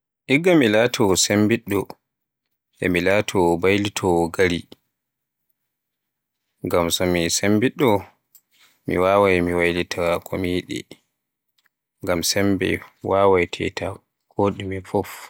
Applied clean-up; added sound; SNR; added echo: none; none; none; none.